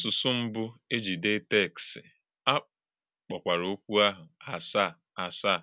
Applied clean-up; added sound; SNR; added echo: none; none; none; none.